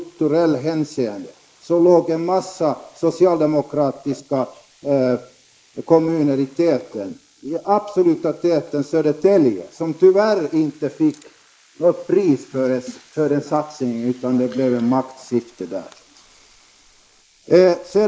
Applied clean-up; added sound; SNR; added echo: neural mask model Resemble Enhance denoiser.